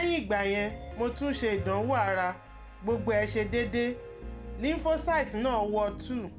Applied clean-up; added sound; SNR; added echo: none; Piano; 10 dB; none.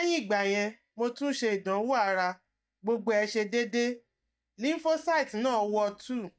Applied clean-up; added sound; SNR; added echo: neural mask model DeepFilterNet 3.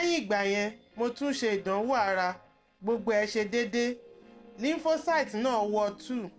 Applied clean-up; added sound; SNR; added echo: neural separator model SepFormer DNS4.